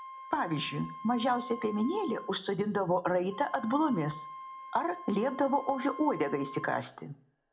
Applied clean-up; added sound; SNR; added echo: none; Wind instrument, woodwind instrument; 14 dB; reverberation time 0.3 s.